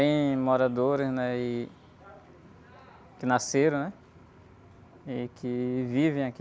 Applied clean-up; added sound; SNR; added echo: none; none; none; none.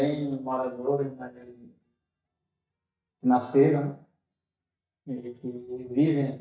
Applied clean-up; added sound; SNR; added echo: neural mask model DeepFilterNet 3.